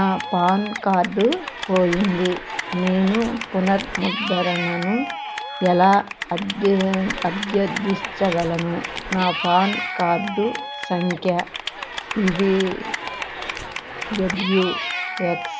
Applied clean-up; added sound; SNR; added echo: none; Cheering / Clapping; 7 dB; none.